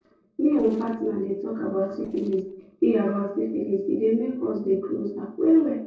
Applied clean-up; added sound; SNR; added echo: neural separator model SepFormer DNS4.